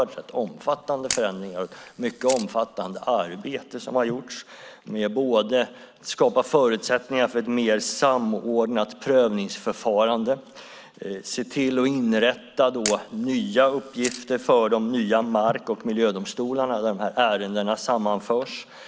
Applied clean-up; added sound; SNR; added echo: none; Camera; 14 dB; none.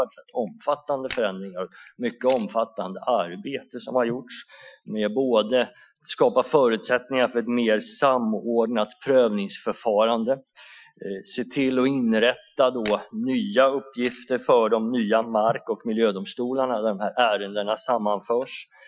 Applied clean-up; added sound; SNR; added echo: classical method Wiener filter.